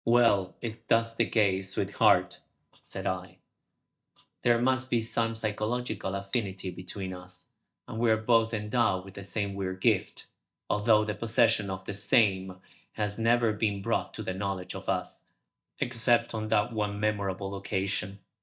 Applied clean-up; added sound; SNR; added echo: neural mask model DeepFilterNet 3.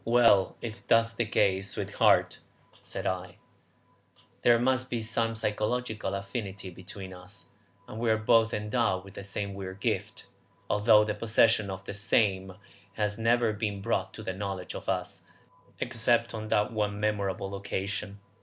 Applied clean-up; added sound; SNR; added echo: none; none; none; none.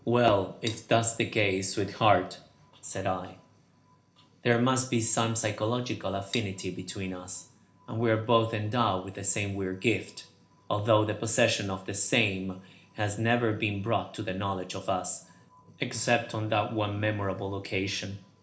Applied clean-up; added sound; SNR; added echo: none; Cutlery, silverware; 14 dB; reverberation time 0.4 s.